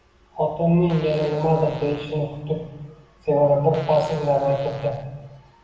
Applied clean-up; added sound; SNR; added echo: none; Fart; 20 dB; reverberation time 1.0 s.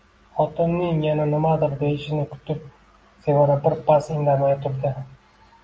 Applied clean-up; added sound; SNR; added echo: none; none; none; none.